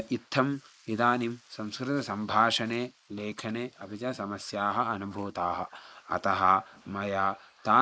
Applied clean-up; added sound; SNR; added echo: neural mask model Resemble Enhance denoiser.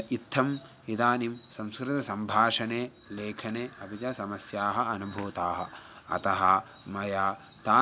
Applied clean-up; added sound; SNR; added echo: none; none; none; none.